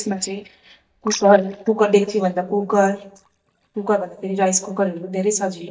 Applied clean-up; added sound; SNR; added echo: neural mask model DeepFilterNet 3.